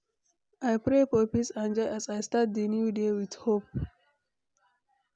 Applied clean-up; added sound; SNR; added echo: none; none; none; none.